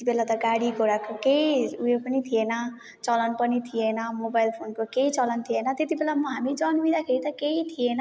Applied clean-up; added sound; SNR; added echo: none; none; none; none.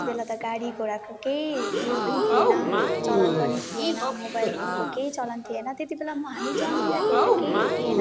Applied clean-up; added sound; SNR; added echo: none; Crowd / Gasp; -4 dB; none.